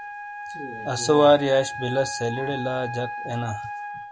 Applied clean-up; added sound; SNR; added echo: none; Wind instrument, woodwind instrument; 10 dB; none.